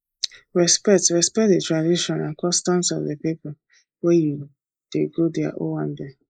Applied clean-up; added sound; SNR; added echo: neural mask model Resemble Enhance denoiser.